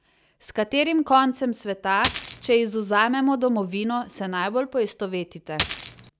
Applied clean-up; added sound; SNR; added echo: none; Coin (dropping); -1 dB; none.